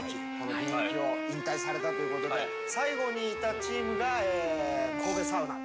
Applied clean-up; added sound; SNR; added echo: none; Wind instrument, woodwind instrument; 2 dB; none.